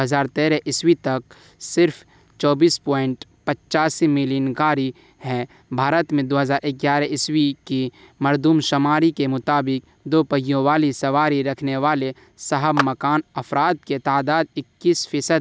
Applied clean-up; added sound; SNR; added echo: none; Clapping; 10 dB; none.